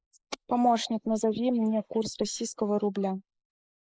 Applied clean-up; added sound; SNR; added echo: neural mask model Resemble Enhance denoiser.